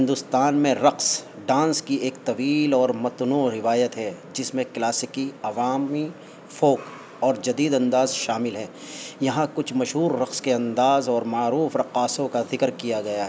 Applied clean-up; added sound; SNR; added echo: none; none; none; none.